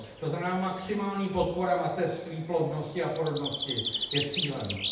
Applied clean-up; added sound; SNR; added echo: none; Bird; 7 dB; reverberation time 0.8 s.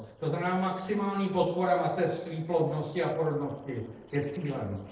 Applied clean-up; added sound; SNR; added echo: neural separator model SepFormer DNS4.